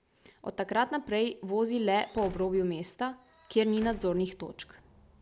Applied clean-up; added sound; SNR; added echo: none; Squeak / Slam / Wood; 18 dB; none.